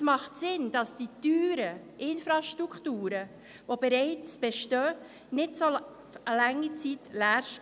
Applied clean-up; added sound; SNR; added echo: none; none; none; none.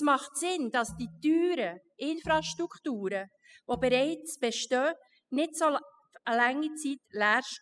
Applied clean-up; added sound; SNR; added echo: classical method spectral subtraction.